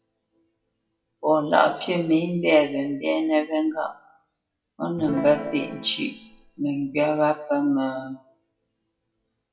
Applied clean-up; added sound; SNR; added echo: classical method WPE with log-MMSE.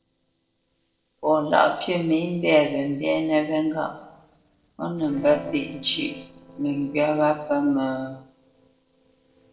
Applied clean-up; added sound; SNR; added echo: neural separator model SepFormer DNS4.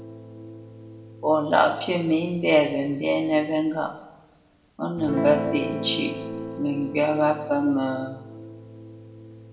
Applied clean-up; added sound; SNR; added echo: none; Guitar; 10 dB; reverberation time 0.8 s.